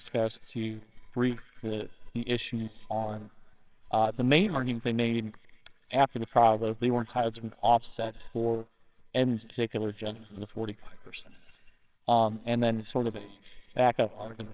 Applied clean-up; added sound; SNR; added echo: neural separator model SepFormer WHAMR!.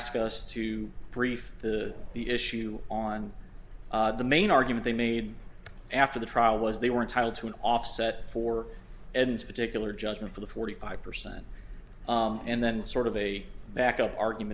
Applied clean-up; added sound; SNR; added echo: none; none; none; none.